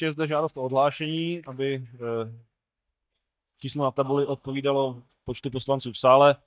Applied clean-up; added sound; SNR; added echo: neural mask model DeepFilterNet 3.